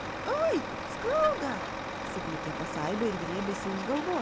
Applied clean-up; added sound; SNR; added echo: none; Truck; 4 dB; none.